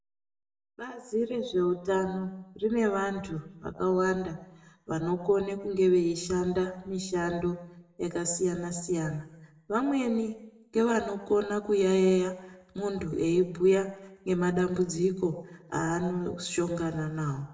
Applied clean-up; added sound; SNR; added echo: none; none; none; reverberation time 0.6 s.